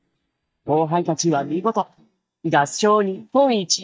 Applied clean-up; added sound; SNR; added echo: neural mask model DeepFilterNet 3.